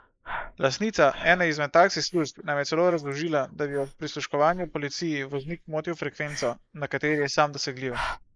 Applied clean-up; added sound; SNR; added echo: neural mask model Resemble Enhance denoiser.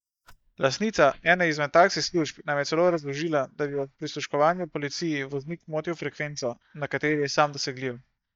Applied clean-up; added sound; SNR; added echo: neural mask model DeepFilterNet 3.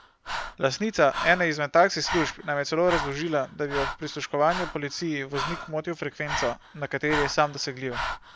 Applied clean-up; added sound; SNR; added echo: none; Breathing; 8 dB; none.